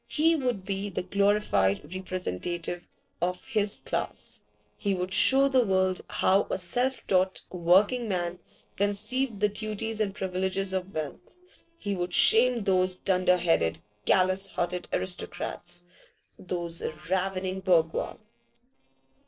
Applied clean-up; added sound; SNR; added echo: neural separator model SepFormer DNS4.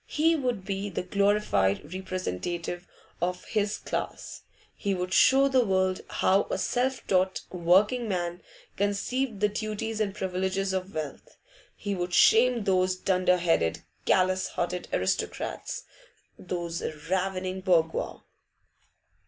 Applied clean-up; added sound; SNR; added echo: none; none; none; none.